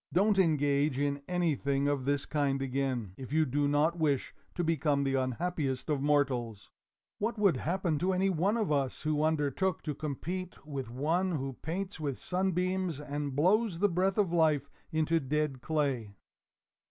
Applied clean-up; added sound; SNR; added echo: none; none; none; none.